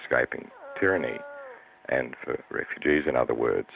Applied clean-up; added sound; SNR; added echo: none; Dog; 14 dB; none.